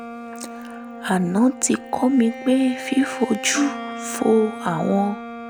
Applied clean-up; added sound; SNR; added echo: none; Wind instrument, woodwind instrument + Bowed string instrument; 11 dB; none.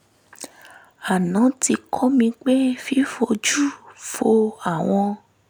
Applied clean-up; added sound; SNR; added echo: none; none; none; none.